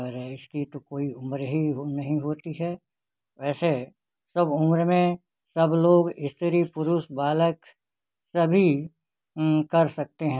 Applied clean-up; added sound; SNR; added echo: none; none; none; none.